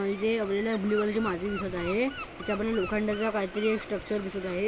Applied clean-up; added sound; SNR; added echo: none; Gull, seagull / Wind; 13 dB; none.